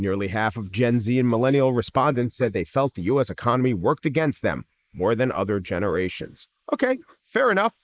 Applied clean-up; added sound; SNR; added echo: neural mask model Resemble Enhance denoiser.